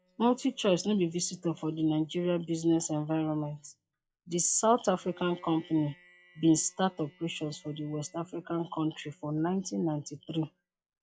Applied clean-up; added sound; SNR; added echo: classical method log-MMSE.